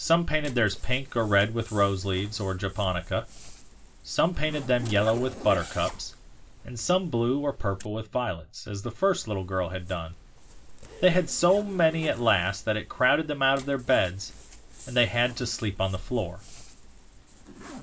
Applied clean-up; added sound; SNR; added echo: none; Zipper (clothing); 17 dB; reverberation time 0.2 s.